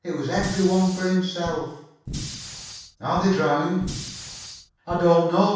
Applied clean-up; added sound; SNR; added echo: none; Fire; 12 dB; reverberation time 0.7 s.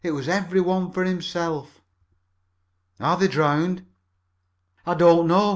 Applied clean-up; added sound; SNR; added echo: none; none; none; none.